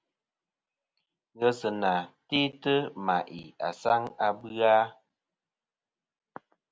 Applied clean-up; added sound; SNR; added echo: none; none; none; none.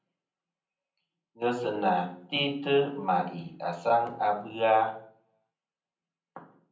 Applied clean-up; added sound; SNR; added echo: none; none; none; reverberation time 0.6 s.